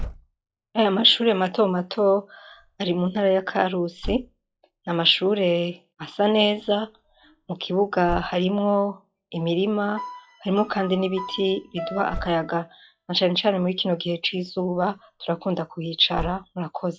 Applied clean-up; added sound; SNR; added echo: classical method log-MMSE.